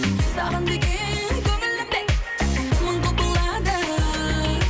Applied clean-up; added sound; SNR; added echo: none; none; none; none.